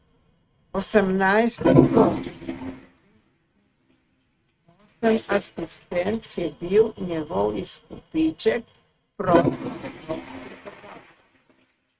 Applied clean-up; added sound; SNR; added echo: neural mask model RNNoise.